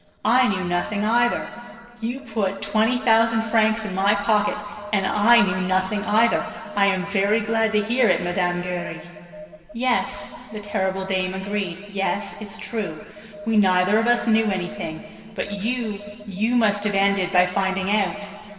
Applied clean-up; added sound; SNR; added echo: neural separator model SepFormer DNS4.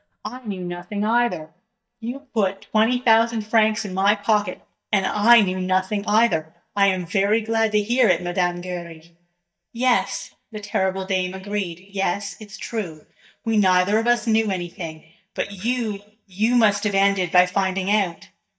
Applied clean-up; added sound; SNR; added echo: neural mask model DeepFilterNet 3.